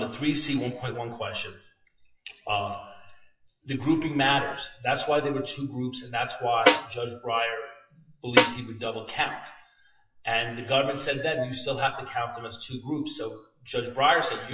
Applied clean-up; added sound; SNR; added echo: classical method WPE with log-MMSE.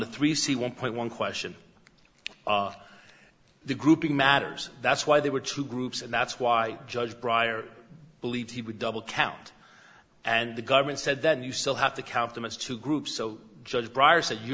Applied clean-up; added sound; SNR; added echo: none; none; none; none.